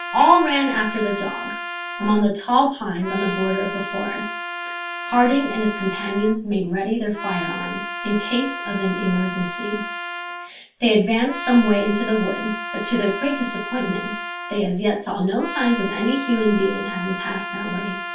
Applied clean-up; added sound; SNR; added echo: none; Trumpet; 8 dB; reverberation time 0.3 s.